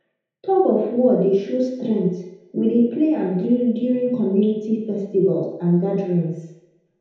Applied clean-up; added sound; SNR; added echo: none; none; none; reverberation time 0.9 s.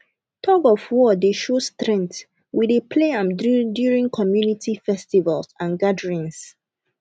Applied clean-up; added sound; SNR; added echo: none; none; none; none.